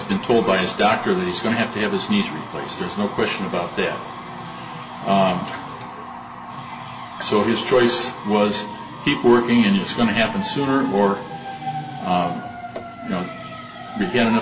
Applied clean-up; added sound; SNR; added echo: none; Guitar; 19 dB; reverberation time 0.2 s.